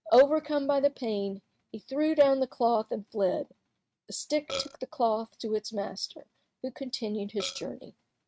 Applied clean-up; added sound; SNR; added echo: neural mask model RNNoise.